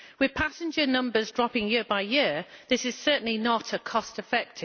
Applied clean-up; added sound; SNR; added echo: none; none; none; none.